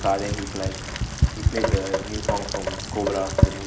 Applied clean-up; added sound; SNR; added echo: none; Rain; -4 dB; none.